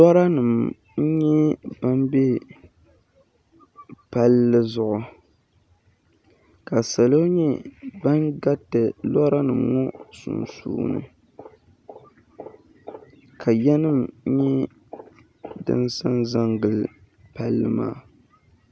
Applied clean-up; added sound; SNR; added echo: none; none; none; none.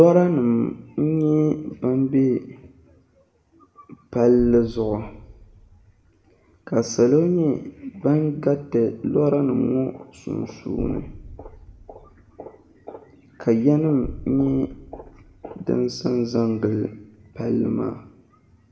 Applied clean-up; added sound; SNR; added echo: none; Boom; 18 dB; reverberation time 0.6 s.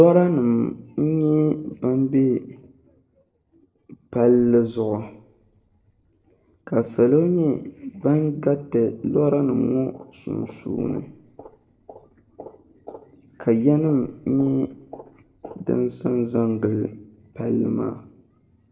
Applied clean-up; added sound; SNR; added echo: neural separator model SepFormer DNS4.